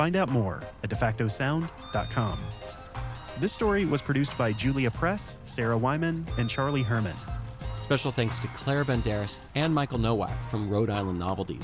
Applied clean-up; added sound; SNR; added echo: none; Bird / Fowl + Engine; 18 dB; none.